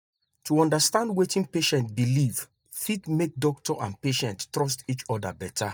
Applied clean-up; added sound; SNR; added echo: neural mask model DeepFilterNet 3.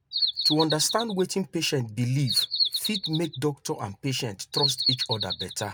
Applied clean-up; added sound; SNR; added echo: none; Bird vocalization, bird call, bird song; 0 dB; none.